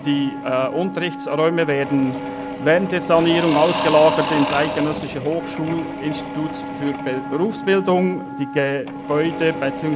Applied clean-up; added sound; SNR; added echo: none; Wind instrument, woodwind instrument + Engine / Drill / Mechanisms; 7 dB; none.